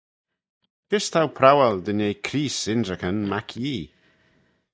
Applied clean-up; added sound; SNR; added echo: neural mask model DeepFilterNet 3.